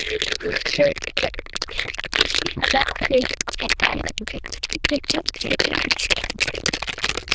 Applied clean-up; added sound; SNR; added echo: neural diffusion model UNIVERSE++.